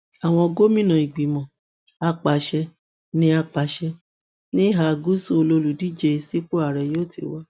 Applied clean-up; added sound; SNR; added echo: none; none; none; none.